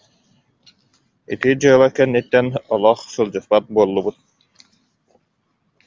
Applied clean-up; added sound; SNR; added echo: none; none; none; none.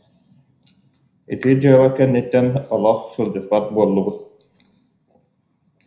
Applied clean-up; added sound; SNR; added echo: none; none; none; reverberation time 0.4 s.